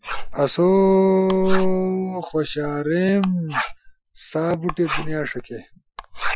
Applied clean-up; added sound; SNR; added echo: classical method Wiener filter.